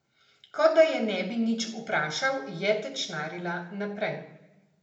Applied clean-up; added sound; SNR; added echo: none; none; none; reverberation time 0.6 s.